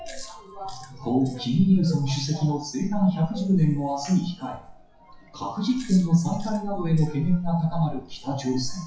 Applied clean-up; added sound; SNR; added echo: classical method WPE with log-MMSE.